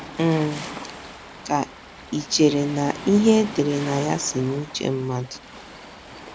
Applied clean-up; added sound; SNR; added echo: none; Waves, surf; 14 dB; none.